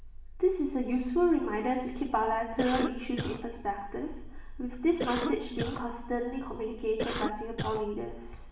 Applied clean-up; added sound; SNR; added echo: none; Cough; 5 dB; reverberation time 0.9 s.